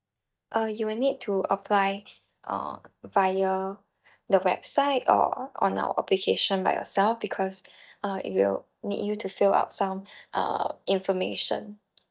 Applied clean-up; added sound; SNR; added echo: neural mask model DeepFilterNet 3.